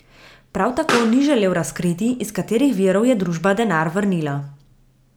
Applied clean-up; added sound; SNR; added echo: none; Explosion; 14 dB; none.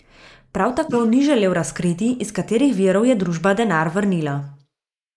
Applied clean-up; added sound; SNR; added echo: neural mask model Resemble Enhance denoiser.